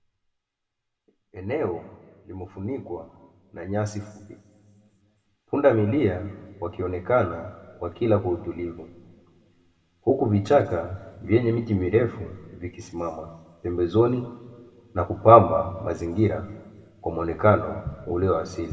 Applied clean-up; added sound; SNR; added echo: none; none; none; reverberation time 1.1 s.